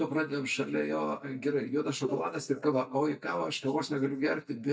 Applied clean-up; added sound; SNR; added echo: neural mask model DeepFilterNet 3.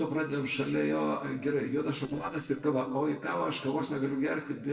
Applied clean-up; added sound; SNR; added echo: neural separator model SepFormer DNS4.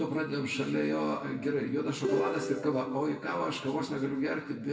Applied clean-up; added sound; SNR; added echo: none; Plucked string instrument; 4 dB; reverberation time 0.9 s.